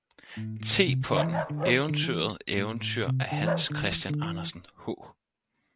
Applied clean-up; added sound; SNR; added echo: none; Bark + Electric guitar; -1 dB; none.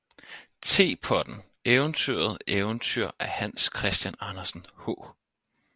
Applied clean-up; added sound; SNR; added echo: none; none; none; none.